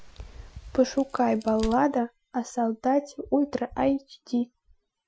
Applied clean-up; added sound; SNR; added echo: classical method Wiener filter.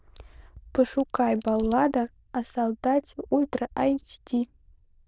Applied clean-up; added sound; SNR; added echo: neural diffusion model UNIVERSE++.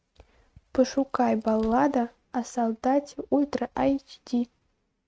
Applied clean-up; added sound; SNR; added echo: neural mask model RNNoise.